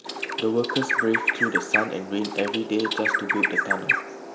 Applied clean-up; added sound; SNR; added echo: none; Bird; -1 dB; none.